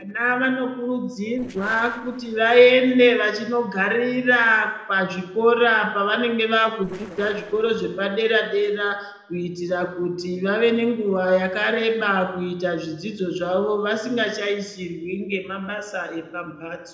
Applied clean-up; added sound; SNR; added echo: neural separator model SepFormer DNS4.